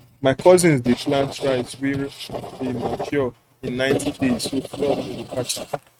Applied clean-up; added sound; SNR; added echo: neural mask model RNNoise.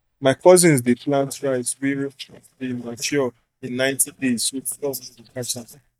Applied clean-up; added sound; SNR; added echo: neural mask model DeepFilterNet 3.